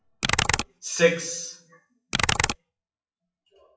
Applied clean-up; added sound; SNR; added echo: classical method WPE with log-MMSE.